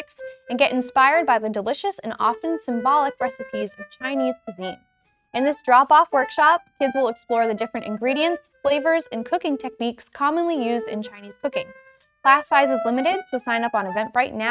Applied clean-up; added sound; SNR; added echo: neural mask model RNNoise.